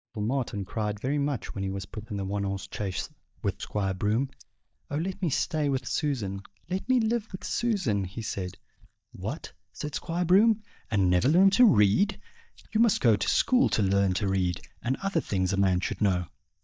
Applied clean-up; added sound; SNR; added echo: neural mask model DeepFilterNet 3.